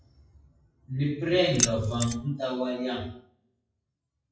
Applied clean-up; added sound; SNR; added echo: classical method WPE with log-MMSE.